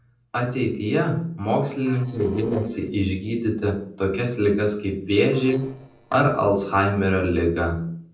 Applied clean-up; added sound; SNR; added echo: neural separator model SepFormer DNS4.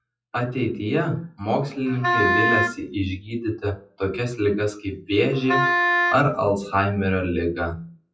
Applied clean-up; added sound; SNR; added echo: classical method WPE with log-MMSE.